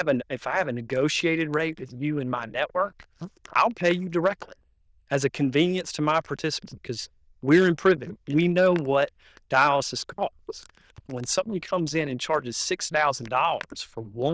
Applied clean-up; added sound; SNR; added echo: neural diffusion model UNIVERSE++.